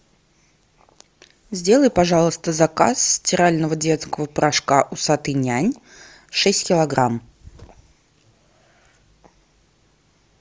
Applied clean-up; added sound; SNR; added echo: none; none; none; none.